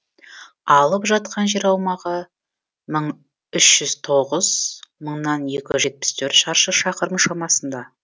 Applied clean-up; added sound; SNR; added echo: none; none; none; none.